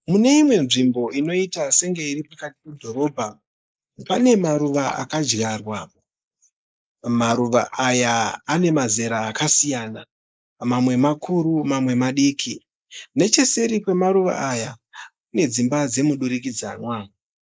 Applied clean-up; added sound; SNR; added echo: neural mask model Resemble Enhance denoiser.